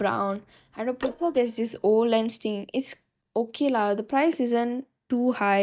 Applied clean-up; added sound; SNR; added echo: neural mask model DeepFilterNet 3.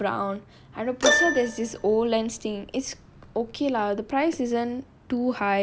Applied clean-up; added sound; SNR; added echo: none; Keyboard (musical); 4 dB; none.